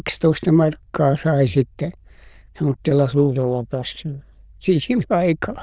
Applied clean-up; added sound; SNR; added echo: neural diffusion model UNIVERSE++.